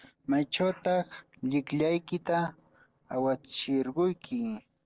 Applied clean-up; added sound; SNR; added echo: neural separator model SepFormer DNS4.